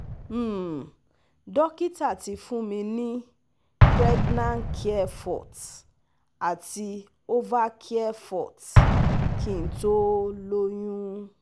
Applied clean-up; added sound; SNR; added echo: none; Explosion; -2 dB; none.